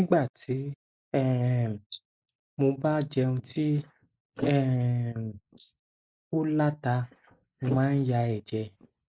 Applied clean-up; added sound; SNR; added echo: neural mask model Resemble Enhance denoiser.